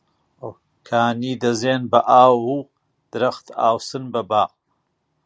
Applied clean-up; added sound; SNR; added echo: none; none; none; none.